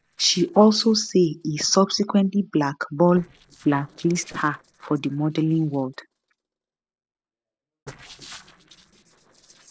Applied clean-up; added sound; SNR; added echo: neural separator model SepFormer DNS4.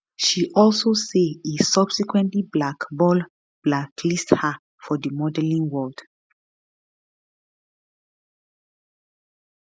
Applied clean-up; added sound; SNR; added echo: none; none; none; none.